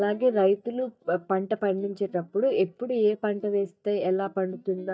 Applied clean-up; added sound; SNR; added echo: neural mask model DeepFilterNet 3.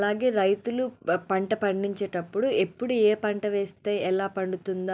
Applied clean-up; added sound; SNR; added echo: none; none; none; none.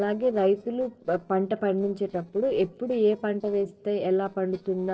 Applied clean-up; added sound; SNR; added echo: neural separator model SepFormer DNS4.